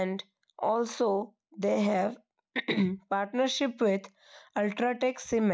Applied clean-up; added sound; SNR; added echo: none; none; none; none.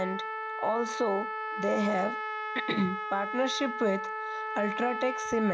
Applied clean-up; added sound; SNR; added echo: none; Trumpet; 4 dB; none.